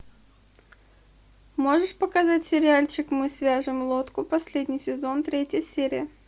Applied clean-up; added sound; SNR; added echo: none; none; none; none.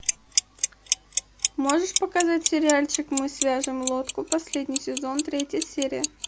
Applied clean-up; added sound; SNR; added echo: none; Clock; 4 dB; none.